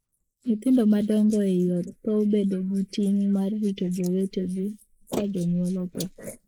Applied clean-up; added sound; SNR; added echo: neural mask model Resemble Enhance denoiser.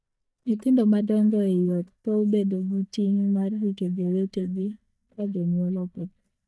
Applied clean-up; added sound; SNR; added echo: neural mask model DeepFilterNet 3.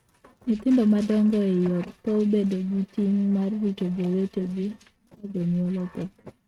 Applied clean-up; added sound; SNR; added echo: neural mask model RNNoise.